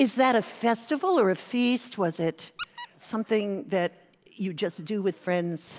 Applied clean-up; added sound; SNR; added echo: none; Squeak; 18 dB; none.